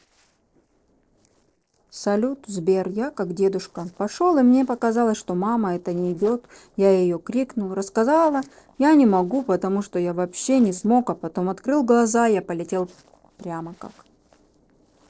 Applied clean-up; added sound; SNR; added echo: neural separator model SepFormer DNS4.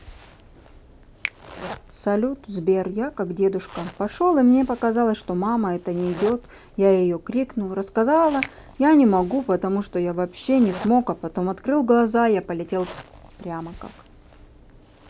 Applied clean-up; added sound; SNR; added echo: none; Finger snapping + Zipper (clothing); 19 dB; none.